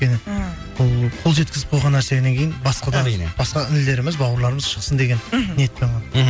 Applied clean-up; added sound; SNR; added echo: none; none; none; none.